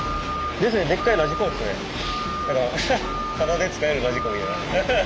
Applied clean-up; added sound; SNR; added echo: none; none; none; none.